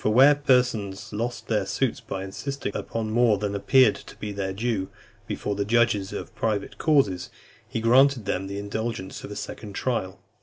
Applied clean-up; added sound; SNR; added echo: none; none; none; none.